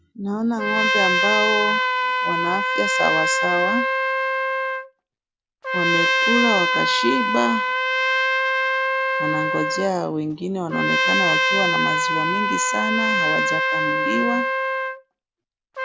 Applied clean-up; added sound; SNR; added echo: none; Trumpet; -5 dB; none.